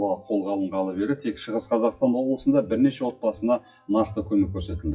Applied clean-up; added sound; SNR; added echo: classical method WPE with log-MMSE.